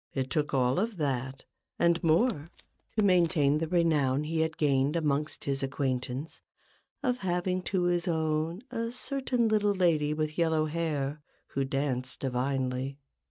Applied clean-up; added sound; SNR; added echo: neural mask model RNNoise.